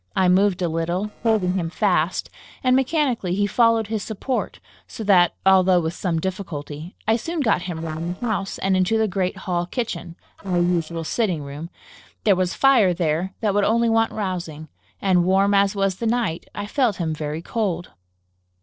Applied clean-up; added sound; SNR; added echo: neural separator model SepFormer DNS4.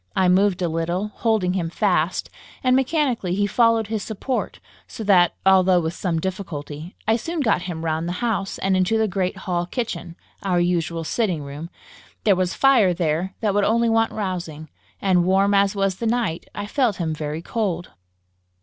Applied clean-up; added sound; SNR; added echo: none; none; none; none.